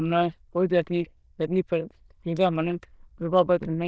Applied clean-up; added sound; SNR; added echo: neural diffusion model UNIVERSE++.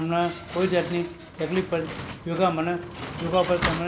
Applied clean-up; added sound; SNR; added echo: none; Slam; 8 dB; none.